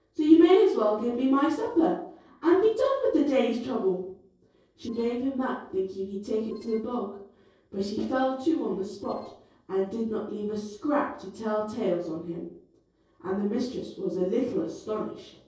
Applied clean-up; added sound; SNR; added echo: neural separator model SepFormer DNS4.